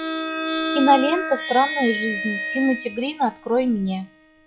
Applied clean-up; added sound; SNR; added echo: classical method log-MMSE.